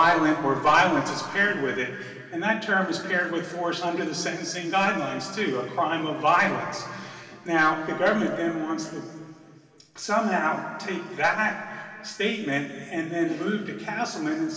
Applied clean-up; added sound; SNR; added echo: none; none; none; reverberation time 2.5 s.